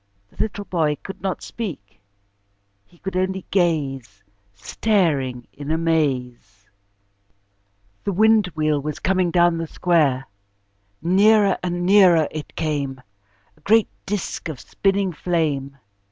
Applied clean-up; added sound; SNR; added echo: none; none; none; none.